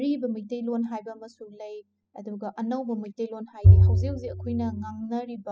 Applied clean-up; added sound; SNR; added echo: classical method spectral subtraction.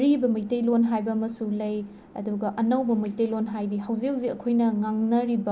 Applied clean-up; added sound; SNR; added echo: none; none; none; none.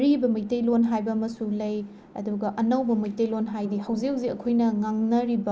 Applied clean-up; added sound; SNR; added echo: neural mask model Resemble Enhance denoiser.